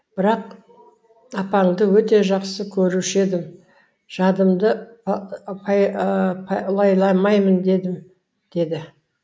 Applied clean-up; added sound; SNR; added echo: none; none; none; none.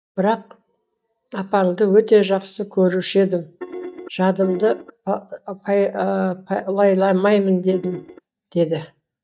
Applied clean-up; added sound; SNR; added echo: neural mask model DeepFilterNet 3.